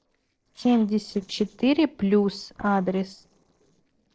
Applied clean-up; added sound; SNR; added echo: neural separator model SepFormer DNS4.